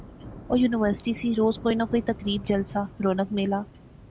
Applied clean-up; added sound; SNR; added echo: none; Thunder / Rain; 16 dB; none.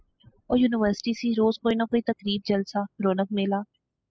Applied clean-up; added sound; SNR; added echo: classical method spectral subtraction.